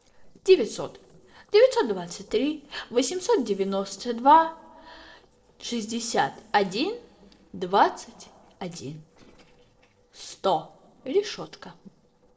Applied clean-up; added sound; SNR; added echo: neural separator model SepFormer DNS4.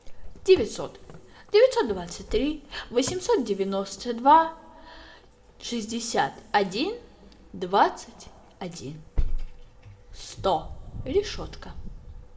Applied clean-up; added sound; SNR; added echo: none; Wind; 9 dB; reverberation time 1.2 s.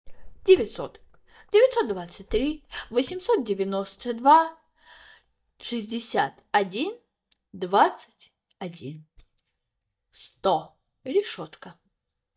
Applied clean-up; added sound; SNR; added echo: neural mask model DeepFilterNet 3.